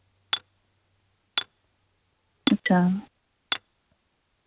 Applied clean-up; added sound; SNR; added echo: none; Hammer; 6 dB; none.